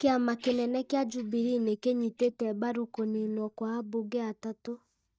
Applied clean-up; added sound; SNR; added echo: neural mask model DeepFilterNet 3.